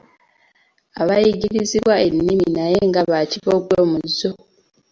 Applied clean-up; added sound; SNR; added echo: none; none; none; none.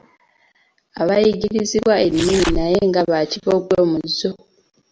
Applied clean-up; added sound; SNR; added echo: none; Tearing; 9 dB; none.